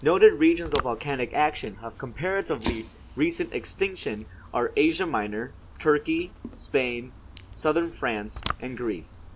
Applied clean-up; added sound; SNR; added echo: none; Fire; 14 dB; none.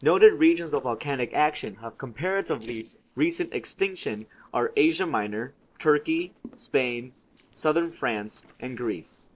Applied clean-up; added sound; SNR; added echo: neural separator model SepFormer DNS4.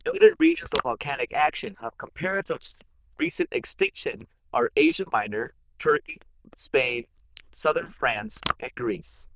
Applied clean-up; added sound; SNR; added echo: neural diffusion model UNIVERSE++.